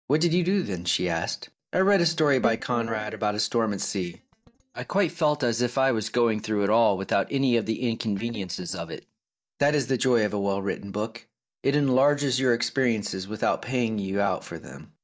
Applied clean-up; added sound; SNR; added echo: neural mask model DeepFilterNet 3.